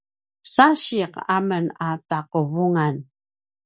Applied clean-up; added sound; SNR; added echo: none; none; none; none.